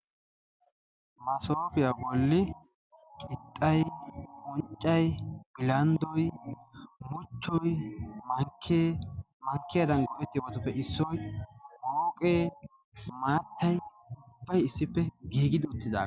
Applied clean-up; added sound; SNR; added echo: none; none; none; none.